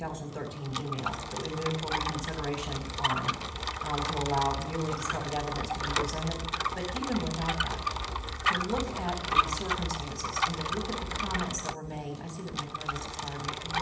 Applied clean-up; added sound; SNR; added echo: none; Bicycle; -2 dB; reverberation time 0.8 s.